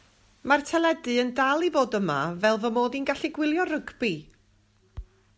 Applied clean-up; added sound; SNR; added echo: none; none; none; none.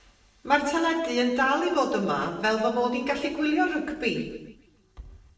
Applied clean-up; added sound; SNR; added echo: neural separator model SepFormer DNS4.